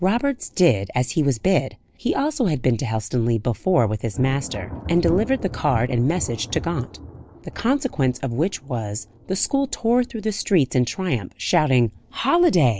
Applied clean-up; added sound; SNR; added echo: none; Thunder; 16 dB; none.